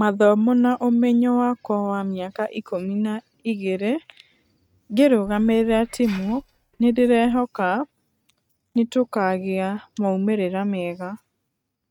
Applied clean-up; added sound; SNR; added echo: neural mask model RNNoise.